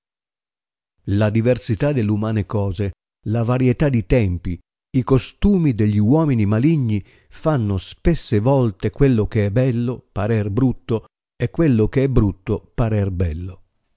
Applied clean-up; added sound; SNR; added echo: none; none; none; none.